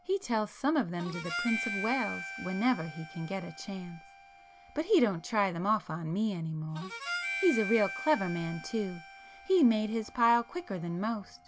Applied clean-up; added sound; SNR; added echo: none; Harmonica; 11 dB; none.